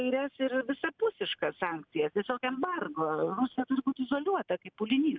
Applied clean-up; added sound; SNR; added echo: none; none; none; none.